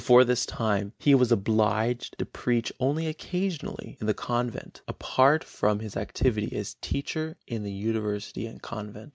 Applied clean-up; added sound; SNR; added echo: none; none; none; none.